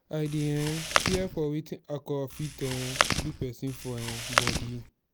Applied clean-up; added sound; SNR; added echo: none; Chewing, mastication; -2 dB; none.